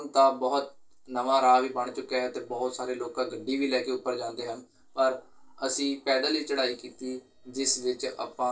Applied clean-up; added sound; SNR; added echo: neural separator model SepFormer DNS4.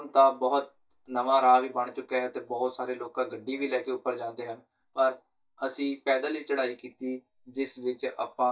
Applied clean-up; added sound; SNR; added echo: neural mask model DeepFilterNet 3.